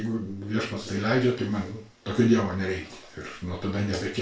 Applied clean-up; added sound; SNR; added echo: none; none; none; reverberation time 0.3 s.